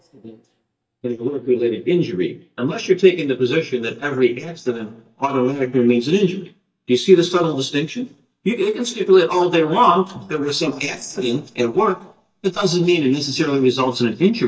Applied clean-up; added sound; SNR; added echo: neural mask model DeepFilterNet 3.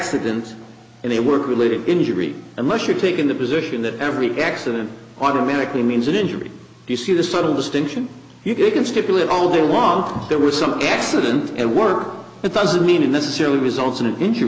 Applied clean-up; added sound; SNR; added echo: none; none; none; none.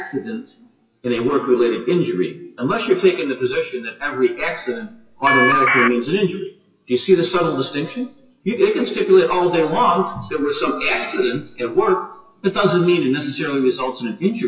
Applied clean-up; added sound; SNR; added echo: classical method WPE with log-MMSE.